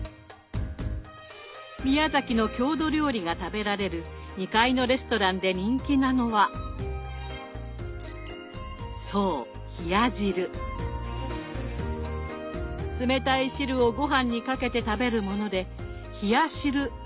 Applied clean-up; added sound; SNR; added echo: none; none; none; none.